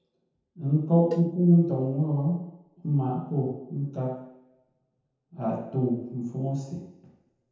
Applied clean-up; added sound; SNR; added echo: none; Cowbell; 14 dB; reverberation time 0.9 s.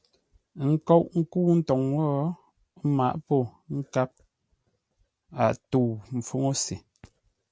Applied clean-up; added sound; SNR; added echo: none; none; none; none.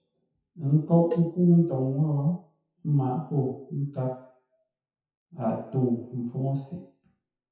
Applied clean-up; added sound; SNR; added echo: classical method WPE with log-MMSE.